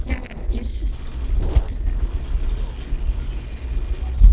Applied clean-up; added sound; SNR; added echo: neural separator model SepFormer DNS4.